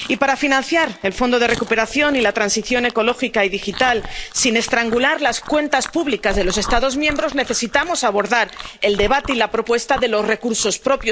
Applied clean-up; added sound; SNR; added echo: none; Chewing, mastication; 14 dB; none.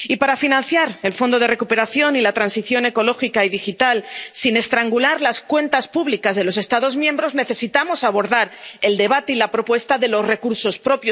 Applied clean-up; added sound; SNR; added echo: none; none; none; none.